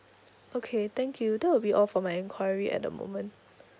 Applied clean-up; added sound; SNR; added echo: none; none; none; none.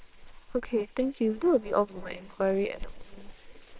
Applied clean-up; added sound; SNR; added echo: neural separator model SepFormer WHAMR!.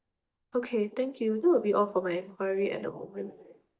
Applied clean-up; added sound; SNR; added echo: neural mask model DeepFilterNet 3.